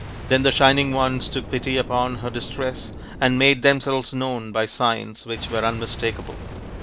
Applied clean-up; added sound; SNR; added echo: none; Boom; 13 dB; none.